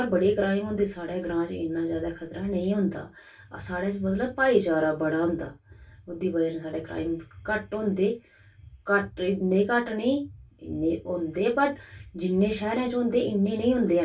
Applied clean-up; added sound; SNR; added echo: none; none; none; reverberation time 0.1 s.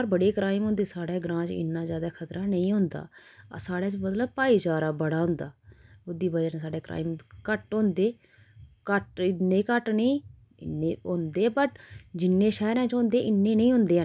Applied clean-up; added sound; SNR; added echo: none; none; none; none.